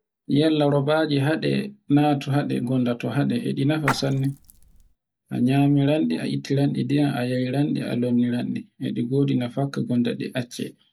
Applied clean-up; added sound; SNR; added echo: none; Splash, splatter; 10 dB; none.